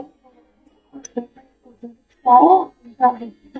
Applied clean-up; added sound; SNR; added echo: neural mask model DeepFilterNet 3.